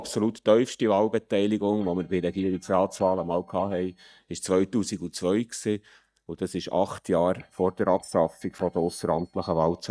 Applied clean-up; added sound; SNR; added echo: neural mask model DeepFilterNet 3.